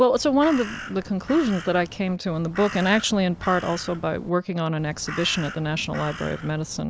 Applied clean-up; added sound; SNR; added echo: none; Crow; 14 dB; none.